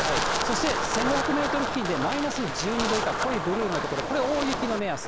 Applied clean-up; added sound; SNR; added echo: none; Wind; 0 dB; none.